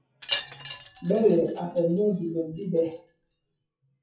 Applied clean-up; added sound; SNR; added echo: classical method WPE with log-MMSE.